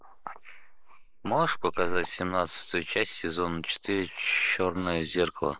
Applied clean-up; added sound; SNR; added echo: neural mask model Resemble Enhance denoiser.